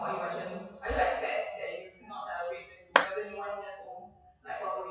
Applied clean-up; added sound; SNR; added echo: classical method WPE with log-MMSE.